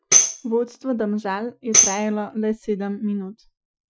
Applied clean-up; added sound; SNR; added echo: classical method Wiener filter.